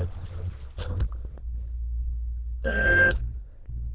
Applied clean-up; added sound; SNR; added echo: neural diffusion model UNIVERSE++.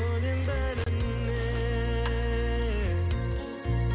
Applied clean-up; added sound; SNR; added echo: none; none; none; none.